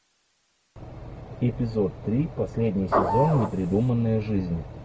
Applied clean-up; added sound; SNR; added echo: none; Printer / Engine; 0 dB; none.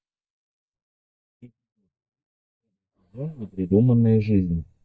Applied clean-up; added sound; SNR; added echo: neural mask model DeepFilterNet 3.